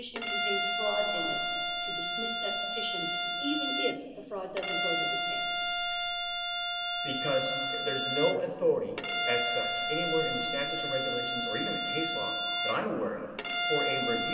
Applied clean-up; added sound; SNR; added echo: none; Bowed string instrument; -3 dB; reverberation time 2.5 s.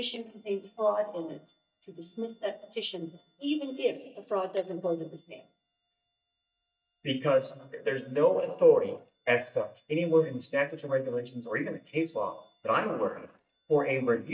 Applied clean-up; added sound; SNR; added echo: neural mask model DeepFilterNet 3.